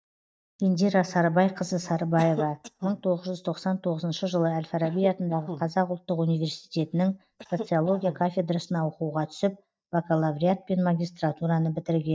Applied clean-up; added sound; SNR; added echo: neural mask model DeepFilterNet 3.